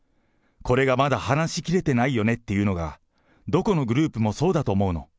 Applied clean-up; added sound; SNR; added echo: none; none; none; none.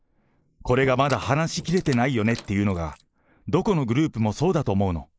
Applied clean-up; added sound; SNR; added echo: neural mask model Resemble Enhance denoiser.